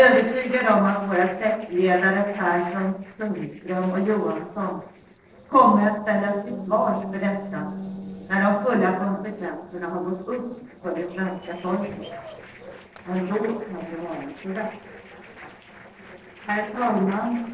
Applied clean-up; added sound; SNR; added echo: neural separator model SepFormer DNS4.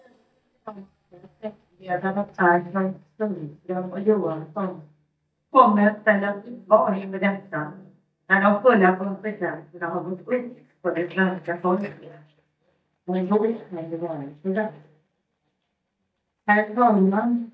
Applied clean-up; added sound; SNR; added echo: neural mask model DeepFilterNet 3.